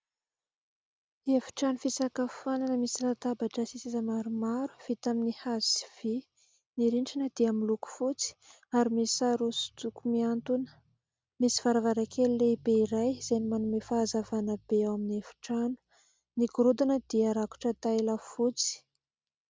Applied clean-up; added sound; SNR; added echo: none; none; none; none.